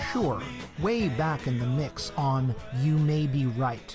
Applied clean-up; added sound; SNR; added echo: none; none; none; none.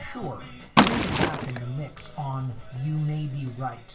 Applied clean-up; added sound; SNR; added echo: none; Liquid; -4 dB; reverberation time 0.4 s.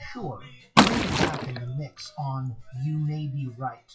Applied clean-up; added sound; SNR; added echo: classical method WPE with log-MMSE.